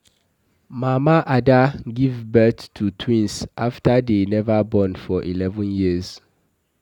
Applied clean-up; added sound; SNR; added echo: none; none; none; none.